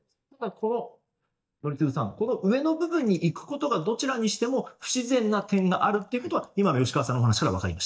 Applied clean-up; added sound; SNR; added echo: neural mask model DeepFilterNet 3.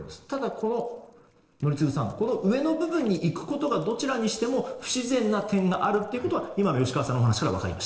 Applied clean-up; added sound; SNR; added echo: neural separator model SepFormer DNS4.